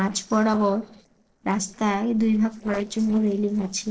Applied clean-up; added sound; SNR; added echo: neural separator model SepFormer DNS4.